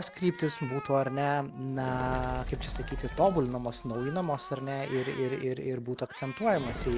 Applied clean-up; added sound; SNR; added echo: none; Fire + Cat; 10 dB; none.